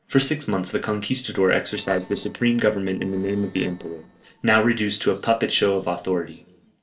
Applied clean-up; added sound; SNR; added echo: neural separator model SepFormer DNS4.